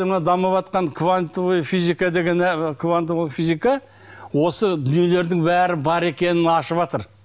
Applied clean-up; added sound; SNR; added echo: none; none; none; none.